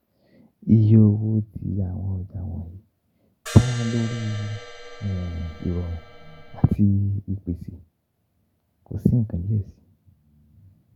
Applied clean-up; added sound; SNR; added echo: none; Crash cymbal; 15 dB; none.